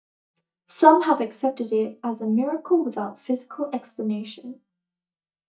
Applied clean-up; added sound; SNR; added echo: neural mask model DeepFilterNet 3.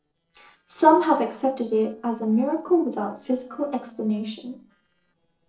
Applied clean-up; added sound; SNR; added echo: neural separator model SepFormer DNS4.